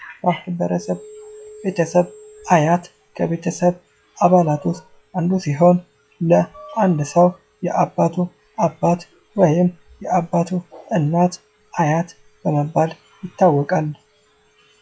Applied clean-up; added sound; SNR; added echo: classical method log-MMSE.